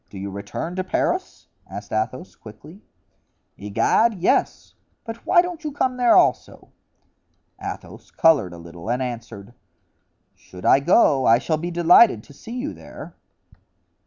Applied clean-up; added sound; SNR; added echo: none; none; none; none.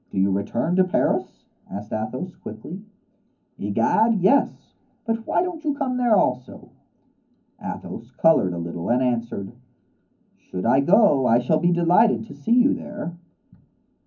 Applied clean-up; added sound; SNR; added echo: none; none; none; reverberation time 0.4 s.